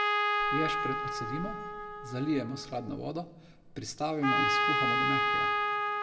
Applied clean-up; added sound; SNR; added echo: none; Trumpet; -5 dB; reverberation time 0.9 s.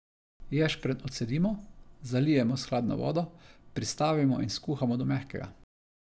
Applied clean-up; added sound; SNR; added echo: none; none; none; none.